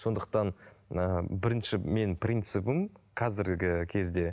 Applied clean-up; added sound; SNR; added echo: none; none; none; none.